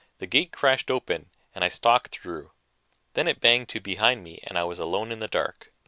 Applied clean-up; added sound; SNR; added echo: none; none; none; none.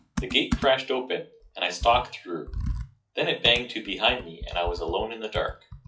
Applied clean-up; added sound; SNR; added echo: classical method WPE with log-MMSE.